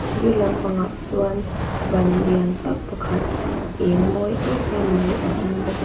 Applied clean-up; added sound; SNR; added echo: none; Fire; 2 dB; reverberation time 0.3 s.